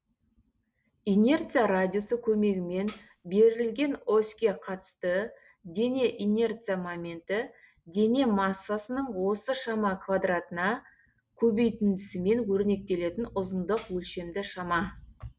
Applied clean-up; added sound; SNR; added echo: none; Tambourine; 8 dB; none.